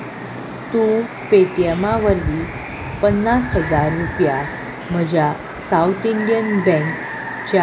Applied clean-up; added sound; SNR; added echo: none; Water; 12 dB; none.